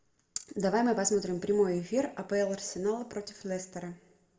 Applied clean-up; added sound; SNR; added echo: none; none; none; reverberation time 0.6 s.